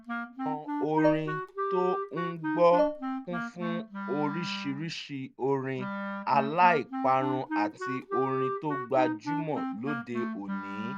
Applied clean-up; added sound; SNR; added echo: none; Dishes, pots, and pans + Wind instrument, woodwind instrument; 3 dB; none.